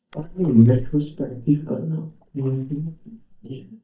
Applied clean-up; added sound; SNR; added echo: neural mask model DeepFilterNet 3.